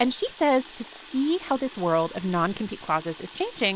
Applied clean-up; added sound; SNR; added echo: none; Water tap, faucet; 15 dB; none.